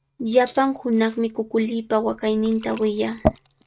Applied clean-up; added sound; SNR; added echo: neural mask model RNNoise.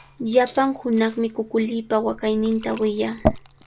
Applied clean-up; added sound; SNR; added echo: none; Liquid; 9 dB; none.